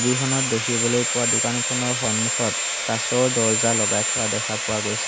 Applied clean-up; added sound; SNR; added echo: none; Sawing; -2 dB; none.